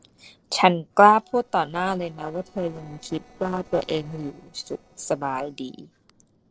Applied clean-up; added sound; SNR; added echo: neural separator model SepFormer DNS4.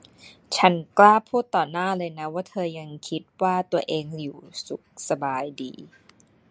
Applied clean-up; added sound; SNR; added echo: none; none; none; none.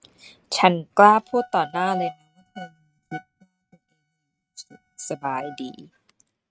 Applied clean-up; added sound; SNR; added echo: neural mask model RNNoise.